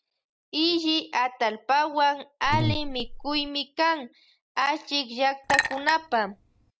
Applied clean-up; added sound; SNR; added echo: none; Buzz + Chink, clink; 3 dB; none.